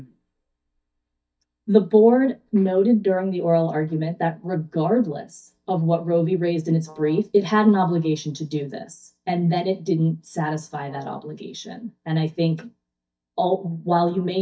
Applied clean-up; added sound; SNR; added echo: neural mask model DeepFilterNet 3.